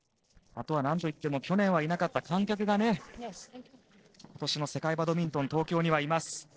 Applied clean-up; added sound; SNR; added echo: neural separator model SepFormer DNS4.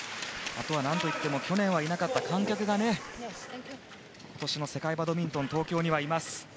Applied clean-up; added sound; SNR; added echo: none; Engine; 20 dB; none.